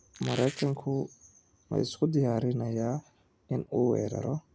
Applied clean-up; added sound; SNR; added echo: none; Squeak; 12 dB; none.